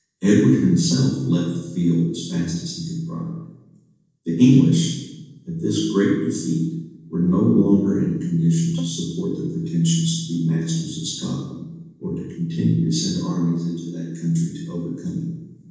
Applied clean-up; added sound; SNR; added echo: neural separator model SepFormer DNS4.